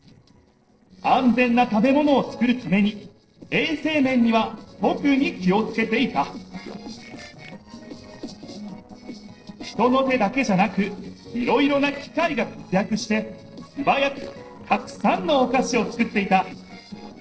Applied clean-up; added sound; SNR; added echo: neural separator model SepFormer DNS4.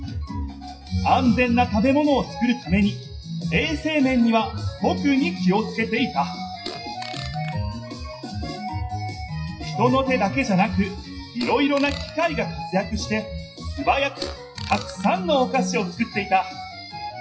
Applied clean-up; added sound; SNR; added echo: classical method WPE with log-MMSE.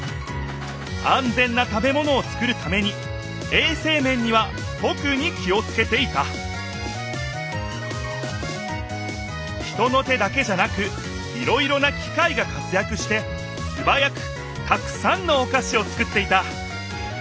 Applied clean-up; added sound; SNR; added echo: none; none; none; none.